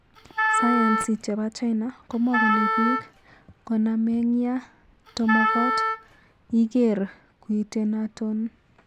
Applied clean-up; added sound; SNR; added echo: none; Wind instrument, woodwind instrument; 0 dB; none.